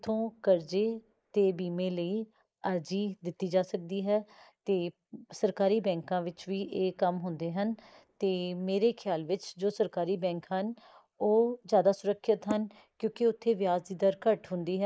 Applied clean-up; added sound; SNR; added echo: neural mask model Resemble Enhance denoiser.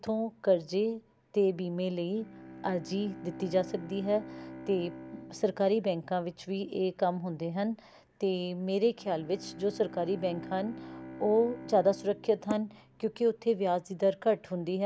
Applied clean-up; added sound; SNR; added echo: none; Bowed string instrument; 17 dB; none.